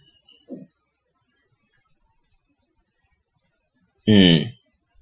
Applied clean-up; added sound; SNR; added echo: classical method Wiener filter.